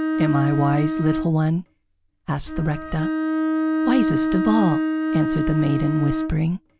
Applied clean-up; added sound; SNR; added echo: none; Bowed string instrument; 1 dB; none.